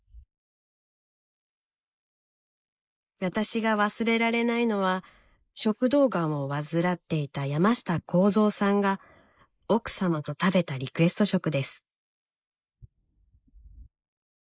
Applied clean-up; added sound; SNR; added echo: neural mask model Resemble Enhance denoiser.